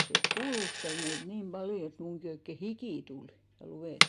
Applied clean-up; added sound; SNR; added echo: none; Coin (dropping); -5 dB; none.